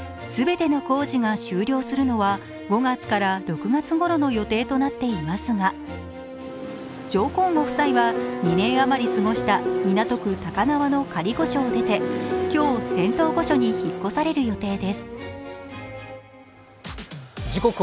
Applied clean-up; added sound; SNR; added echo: none; Piano; 3 dB; none.